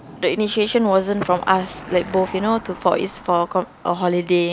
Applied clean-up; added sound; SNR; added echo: none; Car passing by / Engine; 19 dB; none.